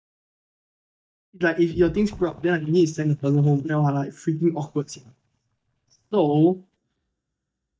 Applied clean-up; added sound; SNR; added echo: neural mask model DeepFilterNet 3.